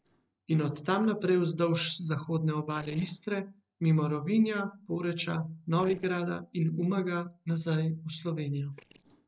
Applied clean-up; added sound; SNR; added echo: neural separator model SepFormer DNS4.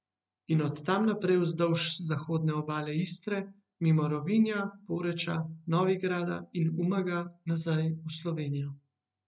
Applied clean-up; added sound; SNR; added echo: none; none; none; none.